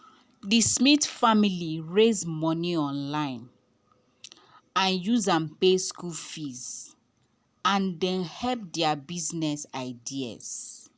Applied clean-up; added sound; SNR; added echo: none; none; none; none.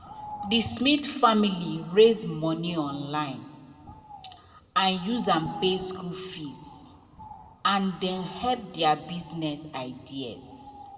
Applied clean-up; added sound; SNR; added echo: none; Bird; 18 dB; reverberation time 1.3 s.